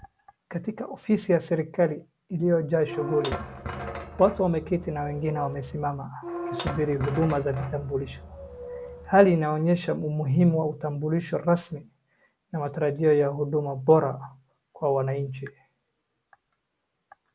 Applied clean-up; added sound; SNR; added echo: none; Squeak / Thump, thud; 10 dB; none.